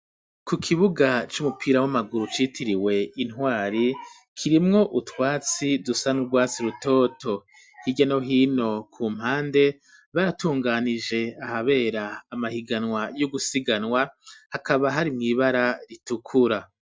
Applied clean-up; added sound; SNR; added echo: none; none; none; none.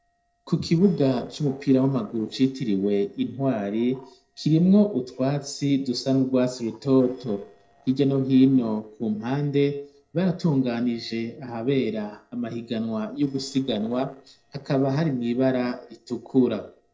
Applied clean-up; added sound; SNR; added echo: neural separator model SepFormer DNS4.